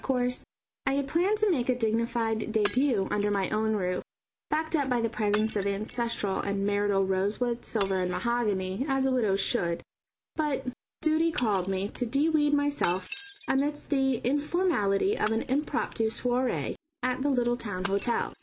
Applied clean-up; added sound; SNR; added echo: none; Shatter; 17 dB; none.